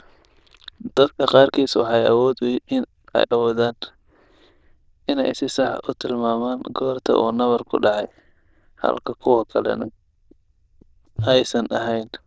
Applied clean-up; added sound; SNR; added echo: neural diffusion model UNIVERSE++.